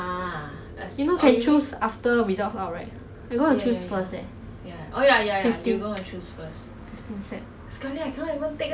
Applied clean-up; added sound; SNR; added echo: none; none; none; none.